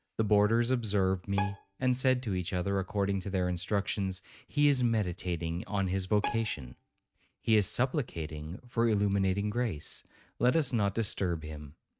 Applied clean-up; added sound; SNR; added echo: neural mask model RNNoise.